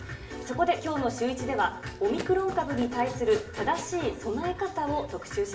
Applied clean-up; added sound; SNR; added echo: none; Run; 17 dB; reverberation time 0.6 s.